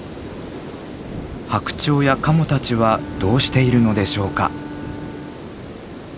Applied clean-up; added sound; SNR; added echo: none; Bowed string instrument; 16 dB; none.